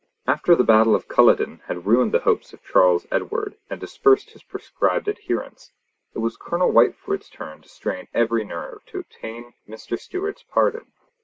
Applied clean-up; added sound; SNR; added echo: none; none; none; none.